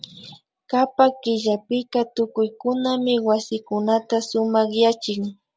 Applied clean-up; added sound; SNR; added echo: none; none; none; none.